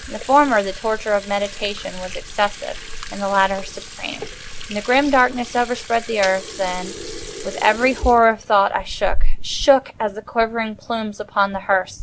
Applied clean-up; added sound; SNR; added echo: none; Sink (filling or washing) / Water tap, faucet; 5 dB; none.